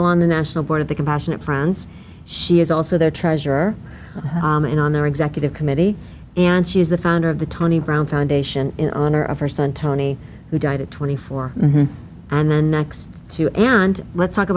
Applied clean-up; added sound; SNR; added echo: none; none; none; none.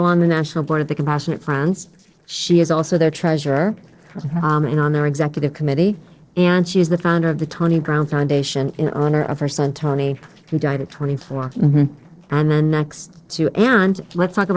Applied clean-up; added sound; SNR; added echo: neural separator model SepFormer DNS4.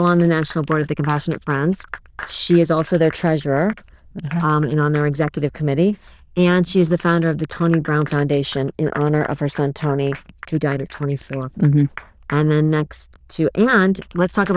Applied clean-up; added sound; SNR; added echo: neural diffusion model UNIVERSE++.